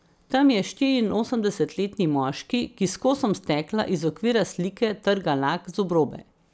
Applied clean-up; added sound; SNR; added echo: none; none; none; none.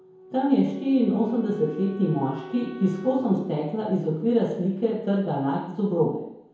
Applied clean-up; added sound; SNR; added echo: none; Wind instrument, woodwind instrument; 20 dB; reverberation time 0.9 s.